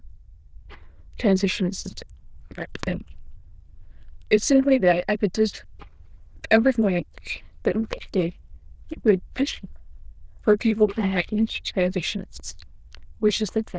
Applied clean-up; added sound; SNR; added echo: neural diffusion model UNIVERSE++.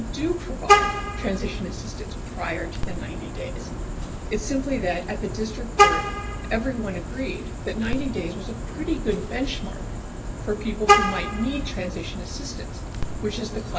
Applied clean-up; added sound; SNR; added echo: none; Vehicle horn, car horn, honking; -4 dB; none.